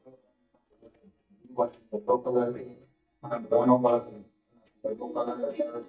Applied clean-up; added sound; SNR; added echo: neural mask model DeepFilterNet 3.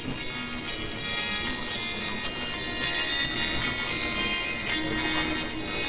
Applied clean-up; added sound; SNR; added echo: neural separator model SepFormer WHAMR!.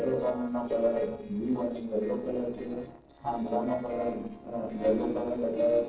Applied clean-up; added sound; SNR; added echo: neural separator model SepFormer DNS4.